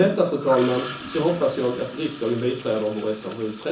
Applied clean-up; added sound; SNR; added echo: none; Toilet flush / Gurgling; 13 dB; reverberation time 0.7 s.